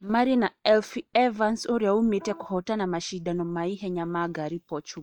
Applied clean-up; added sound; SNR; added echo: neural mask model DeepFilterNet 3.